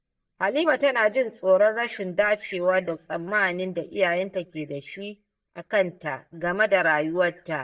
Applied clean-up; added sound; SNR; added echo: neural mask model DeepFilterNet 3.